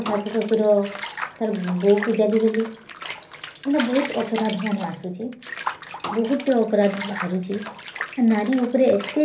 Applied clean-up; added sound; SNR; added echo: none; Bathtub (filling or washing) / Water; 12 dB; reverberation time 0.3 s.